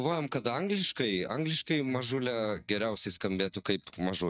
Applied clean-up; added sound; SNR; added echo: neural mask model DeepFilterNet 3.